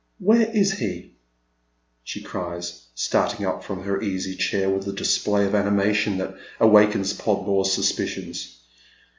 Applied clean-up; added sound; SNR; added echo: none; none; none; none.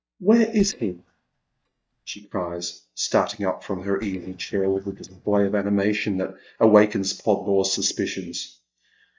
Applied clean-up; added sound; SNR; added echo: neural mask model DeepFilterNet 3.